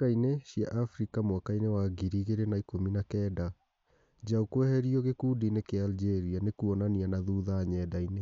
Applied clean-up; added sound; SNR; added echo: none; none; none; none.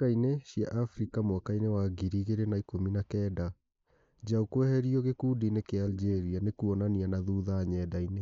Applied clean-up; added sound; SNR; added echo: neural mask model Resemble Enhance denoiser.